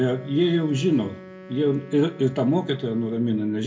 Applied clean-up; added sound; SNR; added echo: none; Wind instrument, woodwind instrument; 19 dB; reverberation time 0.6 s.